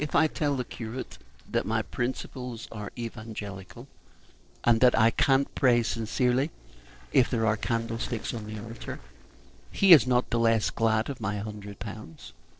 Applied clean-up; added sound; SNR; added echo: neural separator model SepFormer DNS4.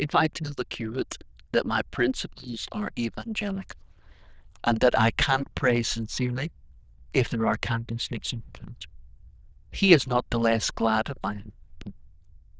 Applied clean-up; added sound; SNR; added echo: neural diffusion model UNIVERSE++.